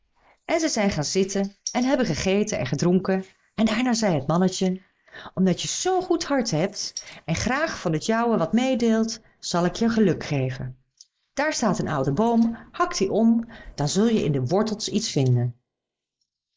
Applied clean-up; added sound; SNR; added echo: neural mask model Resemble Enhance denoiser.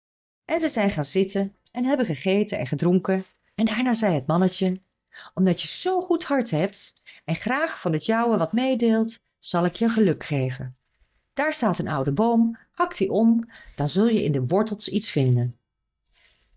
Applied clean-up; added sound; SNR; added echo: neural mask model DeepFilterNet 3.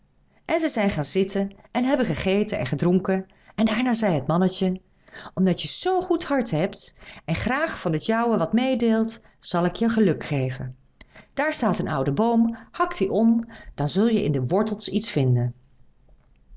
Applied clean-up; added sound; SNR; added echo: none; none; none; none.